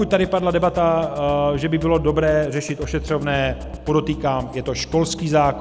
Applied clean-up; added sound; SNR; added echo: none; Drum kit; 13 dB; none.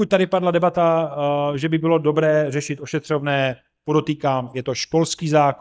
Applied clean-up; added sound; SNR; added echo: neural mask model DeepFilterNet 3.